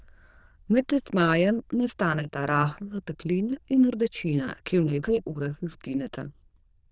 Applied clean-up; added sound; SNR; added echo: neural diffusion model UNIVERSE++.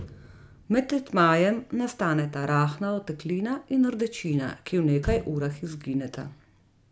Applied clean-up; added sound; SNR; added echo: none; Motor vehicle (road); 16 dB; none.